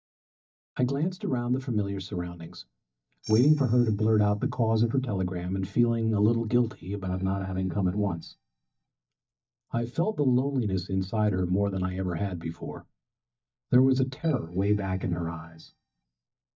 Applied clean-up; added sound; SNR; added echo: neural mask model DeepFilterNet 3.